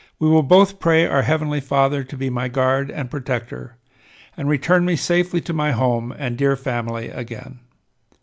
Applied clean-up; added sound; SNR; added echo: none; none; none; none.